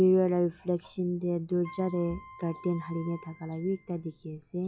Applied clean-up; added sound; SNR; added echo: classical method log-MMSE.